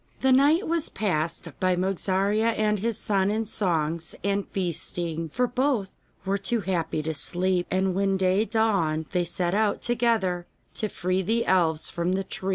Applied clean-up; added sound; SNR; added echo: none; none; none; none.